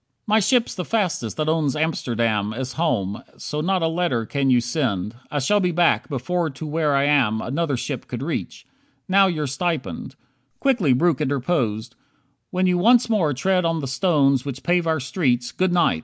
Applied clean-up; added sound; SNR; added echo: none; none; none; none.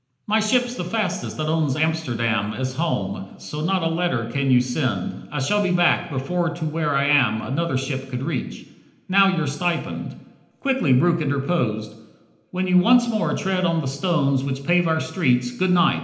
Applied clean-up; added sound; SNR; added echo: none; none; none; reverberation time 0.9 s.